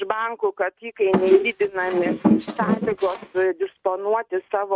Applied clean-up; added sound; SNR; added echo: neural mask model RNNoise.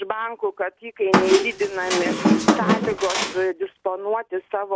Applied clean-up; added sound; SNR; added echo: none; Squeak; -4 dB; none.